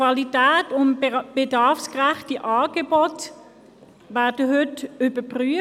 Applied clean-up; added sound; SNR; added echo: none; none; none; none.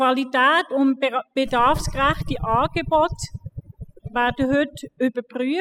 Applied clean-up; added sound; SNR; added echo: classical method spectral subtraction.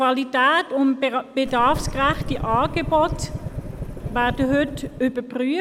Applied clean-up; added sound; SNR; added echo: none; Engine starting / Car; 8 dB; none.